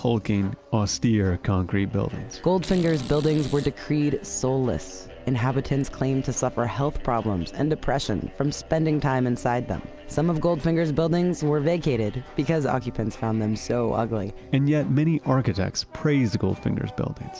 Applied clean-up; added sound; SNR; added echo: none; Fart; 19 dB; none.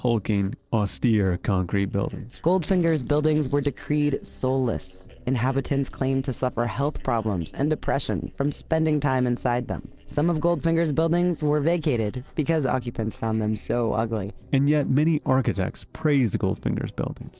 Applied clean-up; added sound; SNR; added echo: neural separator model SepFormer DNS4.